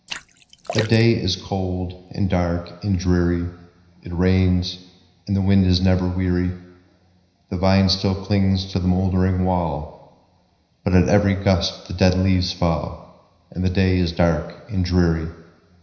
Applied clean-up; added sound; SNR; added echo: none; Splash, splatter; 13 dB; reverberation time 0.9 s.